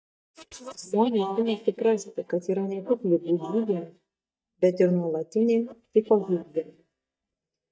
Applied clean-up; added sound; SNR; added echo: neural mask model DeepFilterNet 3.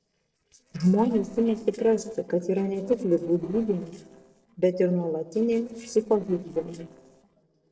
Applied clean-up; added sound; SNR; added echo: neural separator model SepFormer DNS4.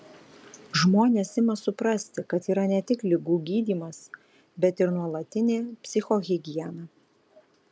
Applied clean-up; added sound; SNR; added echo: none; none; none; none.